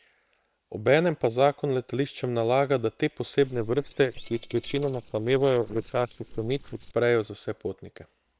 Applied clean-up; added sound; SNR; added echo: neural separator model SepFormer WHAM!.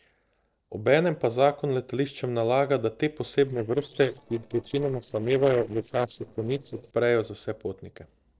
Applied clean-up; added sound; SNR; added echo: neural separator model SepFormer DNS4.